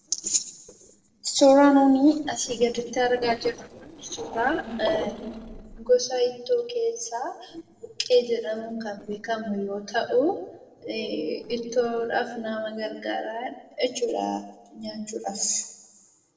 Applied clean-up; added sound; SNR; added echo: neural separator model SepFormer DNS4.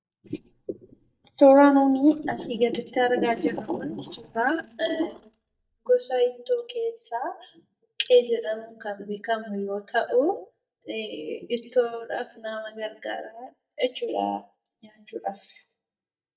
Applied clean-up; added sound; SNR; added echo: neural mask model DeepFilterNet 3.